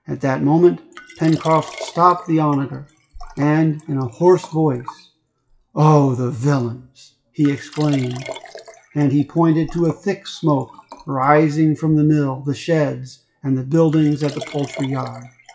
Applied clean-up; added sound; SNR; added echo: classical method WPE with log-MMSE.